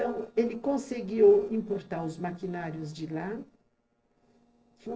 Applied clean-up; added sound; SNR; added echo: neural separator model SepFormer DNS4.